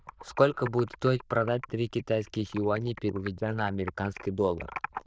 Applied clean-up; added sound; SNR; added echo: neural diffusion model UNIVERSE++.